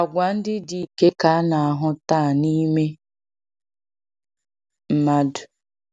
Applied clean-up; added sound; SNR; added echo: none; none; none; none.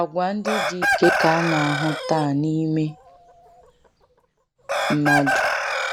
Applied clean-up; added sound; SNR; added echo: none; Chicken, rooster; 1 dB; none.